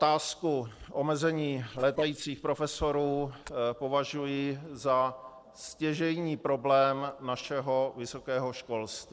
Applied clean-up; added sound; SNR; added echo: neural separator model SepFormer DNS4.